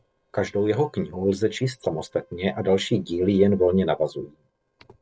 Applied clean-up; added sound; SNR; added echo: neural separator model SepFormer DNS4.